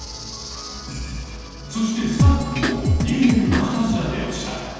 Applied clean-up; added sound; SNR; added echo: neural separator model SepFormer DNS4.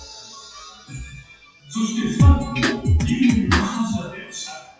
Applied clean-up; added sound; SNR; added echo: classical method WPE with log-MMSE.